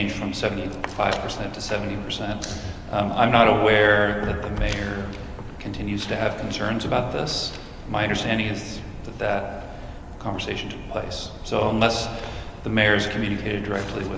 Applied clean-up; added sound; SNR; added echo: none; none; none; none.